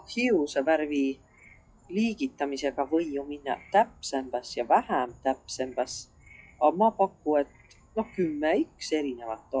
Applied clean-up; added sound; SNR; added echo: classical method log-MMSE.